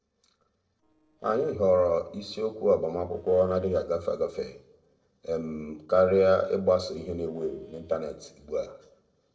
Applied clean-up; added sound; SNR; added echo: neural separator model SepFormer DNS4.